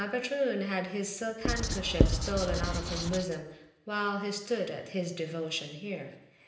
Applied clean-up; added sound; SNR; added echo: none; Writing; -3 dB; reverberation time 0.9 s.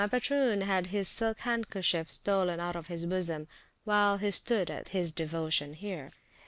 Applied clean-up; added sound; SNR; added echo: none; none; none; none.